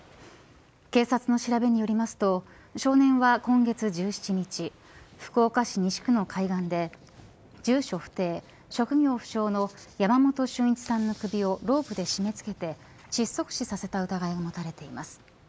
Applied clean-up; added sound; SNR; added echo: none; none; none; none.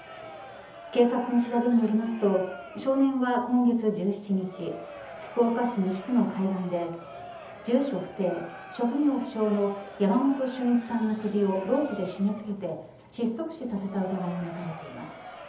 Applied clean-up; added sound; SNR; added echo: none; Crowd; 17 dB; reverberation time 0.7 s.